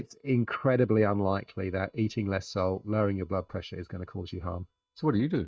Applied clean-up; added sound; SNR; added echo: neural mask model DeepFilterNet 3.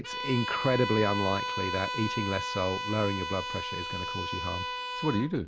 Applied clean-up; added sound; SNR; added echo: none; Bowed string instrument; 3 dB; none.